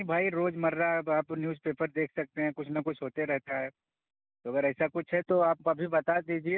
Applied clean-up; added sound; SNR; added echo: none; none; none; none.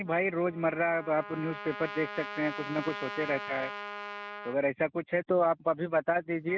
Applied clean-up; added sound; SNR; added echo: none; Trumpet; 11 dB; none.